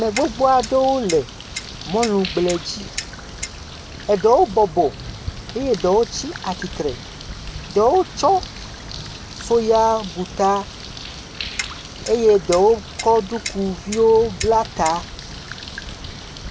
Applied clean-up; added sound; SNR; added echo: none; Clock + Bird; 12 dB; none.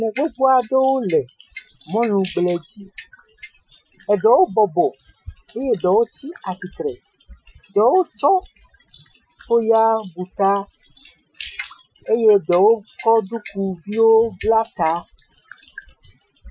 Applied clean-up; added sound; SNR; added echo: classical method Wiener filter.